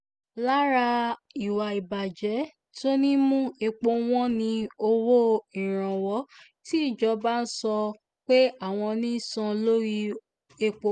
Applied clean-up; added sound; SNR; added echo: none; none; none; none.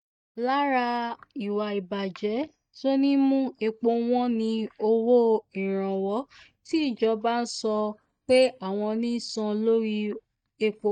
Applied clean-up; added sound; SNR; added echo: neural mask model DeepFilterNet 3.